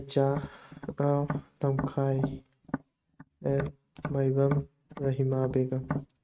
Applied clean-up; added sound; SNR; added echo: neural mask model RNNoise.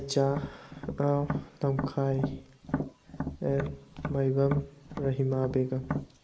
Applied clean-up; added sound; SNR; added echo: none; Tap; 6 dB; none.